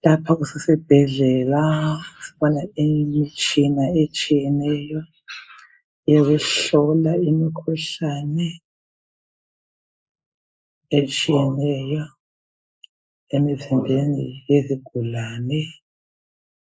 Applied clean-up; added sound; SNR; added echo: neural mask model Resemble Enhance denoiser.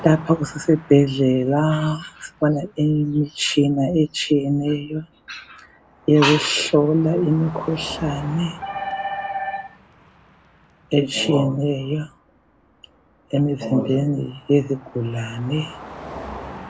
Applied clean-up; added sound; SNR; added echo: none; Car passing by; 20 dB; none.